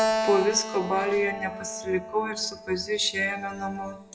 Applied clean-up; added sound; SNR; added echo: none; Keyboard (musical); 5 dB; reverberation time 1.1 s.